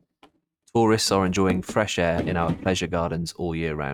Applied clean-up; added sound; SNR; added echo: neural mask model RNNoise.